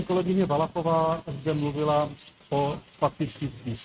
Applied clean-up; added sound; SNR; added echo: neural mask model RNNoise.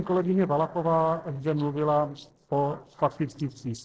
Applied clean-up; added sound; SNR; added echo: neural separator model SepFormer DNS4.